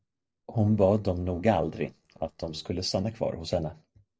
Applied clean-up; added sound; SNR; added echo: neural separator model SepFormer DNS4.